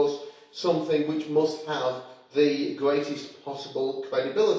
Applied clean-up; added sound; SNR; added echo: none; none; none; reverberation time 0.6 s.